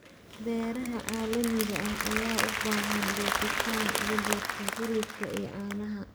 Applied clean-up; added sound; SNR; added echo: none; Applause; 1 dB; none.